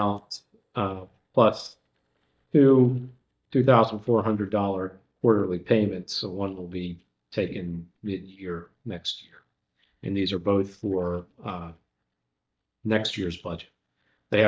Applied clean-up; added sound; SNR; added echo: neural mask model DeepFilterNet 3.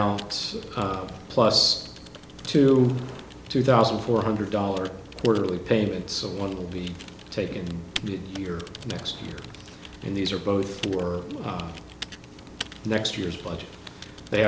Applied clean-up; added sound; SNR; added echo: none; Typing; 18 dB; none.